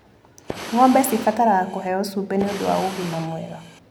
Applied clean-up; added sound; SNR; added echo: none; Fire; 13 dB; none.